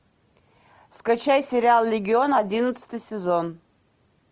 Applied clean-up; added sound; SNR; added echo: none; none; none; none.